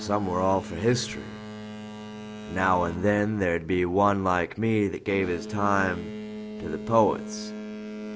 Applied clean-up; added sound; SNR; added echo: none; Boat, Water vehicle; 11 dB; none.